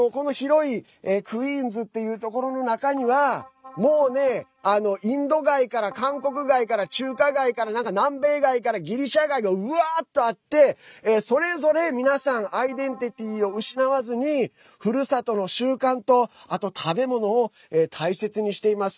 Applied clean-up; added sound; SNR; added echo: neural mask model RNNoise.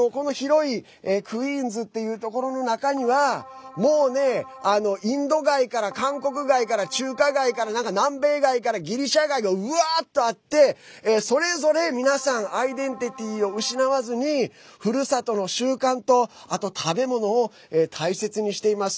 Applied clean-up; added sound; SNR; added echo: none; Keyboard (musical); 20 dB; none.